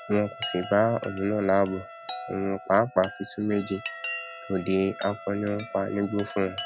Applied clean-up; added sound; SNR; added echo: none; Trumpet + Chime; 12 dB; none.